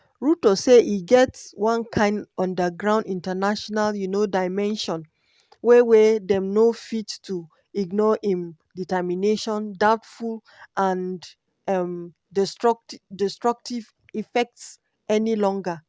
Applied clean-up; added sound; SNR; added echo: none; none; none; none.